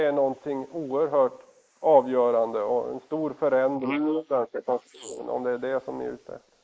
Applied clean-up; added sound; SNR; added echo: neural mask model Resemble Enhance denoiser.